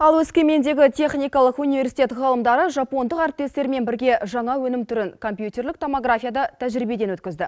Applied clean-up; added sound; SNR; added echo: none; none; none; none.